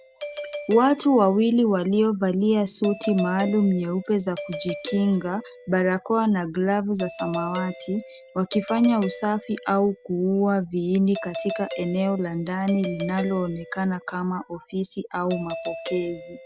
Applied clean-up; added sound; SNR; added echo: none; Doorbell; 13 dB; none.